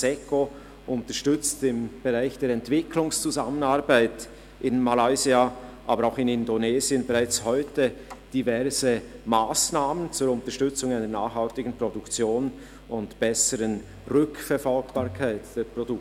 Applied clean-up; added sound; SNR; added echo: none; none; none; none.